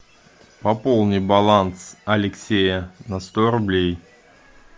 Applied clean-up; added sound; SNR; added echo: none; none; none; none.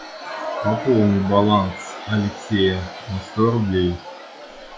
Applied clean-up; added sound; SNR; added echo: classical method log-MMSE.